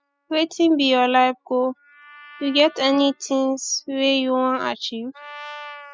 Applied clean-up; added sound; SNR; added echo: classical method spectral subtraction.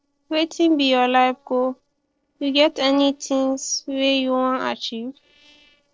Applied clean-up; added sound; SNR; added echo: neural separator model SepFormer DNS4.